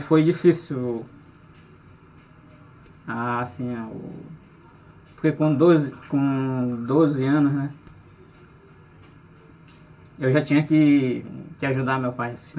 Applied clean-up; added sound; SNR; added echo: none; none; none; reverberation time 0.2 s.